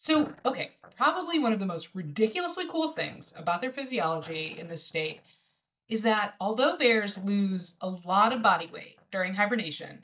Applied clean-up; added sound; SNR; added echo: neural mask model DeepFilterNet 3.